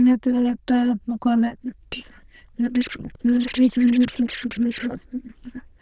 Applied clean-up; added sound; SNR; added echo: neural diffusion model UNIVERSE++.